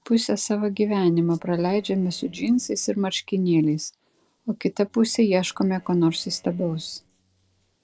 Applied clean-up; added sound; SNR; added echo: neural separator model SepFormer DNS4.